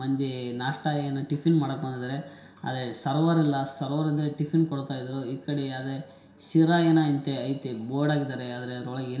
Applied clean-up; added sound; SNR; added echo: none; none; none; reverberation time 0.7 s.